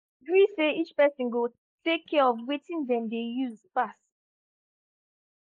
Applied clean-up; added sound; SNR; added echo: neural mask model Resemble Enhance denoiser.